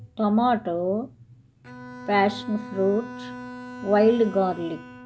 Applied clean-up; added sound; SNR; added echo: none; Bowed string instrument; 15 dB; none.